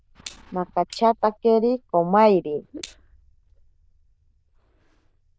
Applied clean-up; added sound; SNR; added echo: neural diffusion model UNIVERSE++.